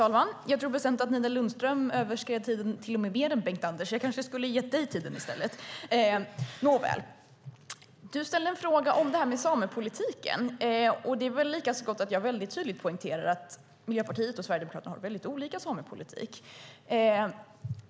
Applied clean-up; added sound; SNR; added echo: none; none; none; none.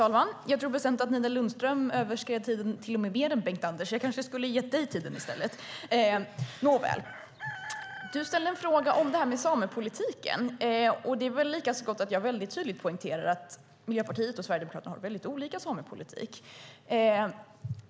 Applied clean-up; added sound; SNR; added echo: none; Chicken, rooster; 14 dB; none.